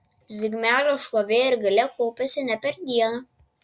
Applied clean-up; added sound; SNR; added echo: none; none; none; none.